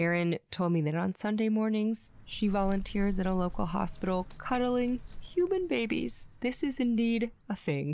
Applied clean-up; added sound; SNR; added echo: none; Bird; 11 dB; none.